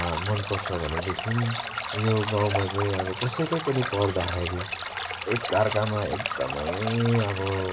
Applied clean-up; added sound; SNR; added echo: none; Stream; 2 dB; reverberation time 1.4 s.